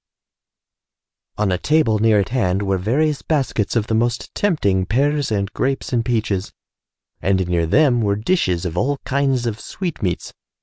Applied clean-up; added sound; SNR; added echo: none; none; none; none.